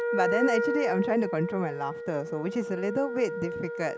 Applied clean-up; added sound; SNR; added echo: none; Wind instrument, woodwind instrument; 2 dB; none.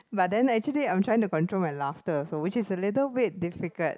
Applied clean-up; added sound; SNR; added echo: none; none; none; none.